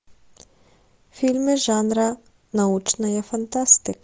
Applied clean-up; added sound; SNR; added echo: none; none; none; none.